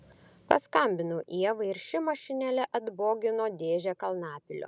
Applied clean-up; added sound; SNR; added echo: none; none; none; none.